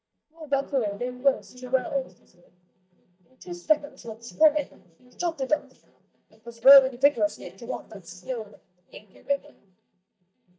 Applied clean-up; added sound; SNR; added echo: neural mask model DeepFilterNet 3.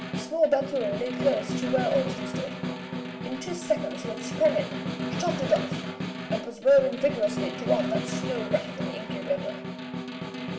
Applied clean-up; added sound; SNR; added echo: none; Snare drum; 4 dB; reverberation time 0.6 s.